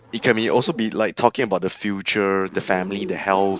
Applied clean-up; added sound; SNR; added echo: neural mask model RNNoise.